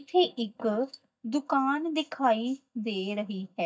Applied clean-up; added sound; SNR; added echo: neural mask model DeepFilterNet 3.